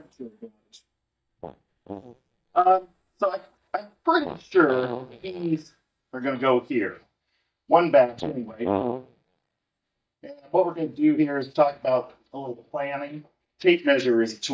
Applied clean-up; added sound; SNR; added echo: neural mask model DeepFilterNet 3.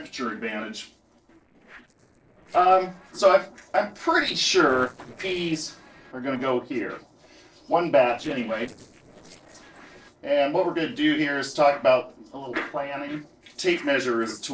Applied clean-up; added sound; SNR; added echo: neural separator model SepFormer DNS4.